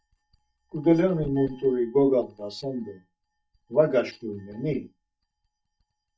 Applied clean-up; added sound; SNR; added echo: neural mask model DeepFilterNet 3.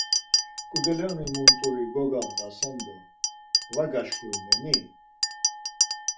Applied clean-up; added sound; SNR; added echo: none; Chink, clink; -5 dB; reverberation time 0.3 s.